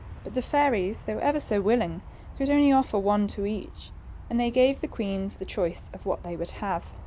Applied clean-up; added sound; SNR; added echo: none; Aircraft; 15 dB; none.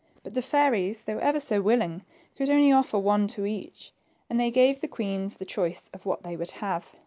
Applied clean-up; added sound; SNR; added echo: none; none; none; none.